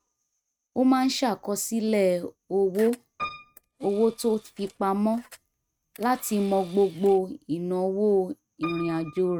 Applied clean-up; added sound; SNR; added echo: neural mask model RNNoise.